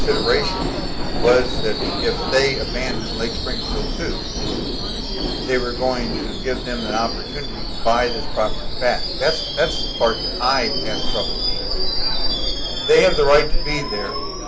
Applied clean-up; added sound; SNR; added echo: none; Screech / Subway, metro, underground; -1 dB; none.